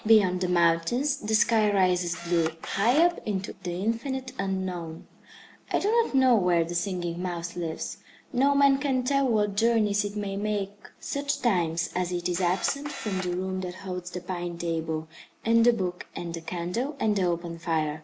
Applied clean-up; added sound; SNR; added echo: none; Camera; 12 dB; none.